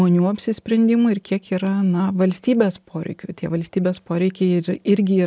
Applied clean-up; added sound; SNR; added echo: none; none; none; none.